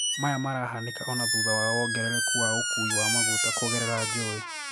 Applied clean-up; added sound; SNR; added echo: none; Squeak; -4 dB; none.